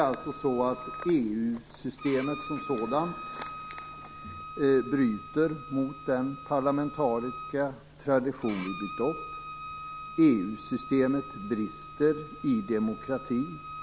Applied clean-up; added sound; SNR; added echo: none; Bowed string instrument; 13 dB; none.